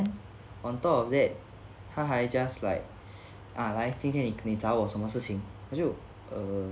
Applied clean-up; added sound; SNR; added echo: none; none; none; none.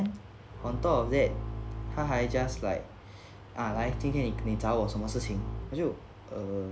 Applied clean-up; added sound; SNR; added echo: none; Bowed string instrument; 5 dB; none.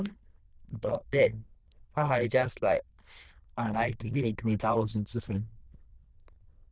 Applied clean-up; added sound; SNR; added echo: neural diffusion model UNIVERSE++.